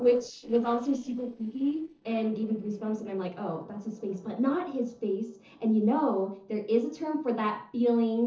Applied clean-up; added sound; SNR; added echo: neural separator model SepFormer DNS4.